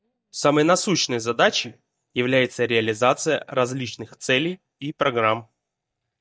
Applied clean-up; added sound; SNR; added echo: neural mask model DeepFilterNet 3.